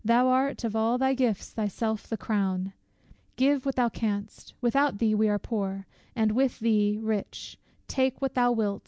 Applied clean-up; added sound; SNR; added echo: none; none; none; none.